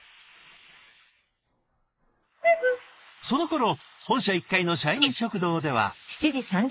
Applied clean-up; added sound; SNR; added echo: neural mask model Resemble Enhance denoiser.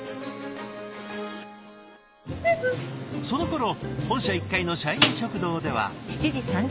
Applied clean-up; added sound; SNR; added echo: none; Snare drum; 1 dB; none.